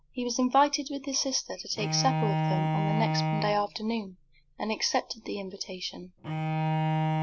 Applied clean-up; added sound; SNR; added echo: none; Bowed string instrument; 1 dB; none.